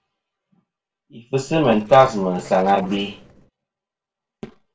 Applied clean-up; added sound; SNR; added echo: neural separator model SepFormer DNS4.